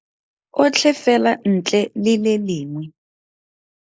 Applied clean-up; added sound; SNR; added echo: neural mask model Resemble Enhance denoiser.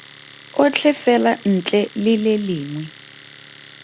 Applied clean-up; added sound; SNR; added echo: none; Domestic sounds, home sounds; 20 dB; none.